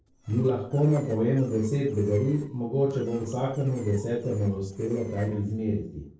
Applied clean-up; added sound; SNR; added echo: neural separator model SepFormer DNS4.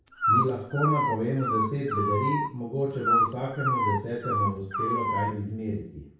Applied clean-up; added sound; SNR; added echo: none; Dog; -2 dB; reverberation time 0.6 s.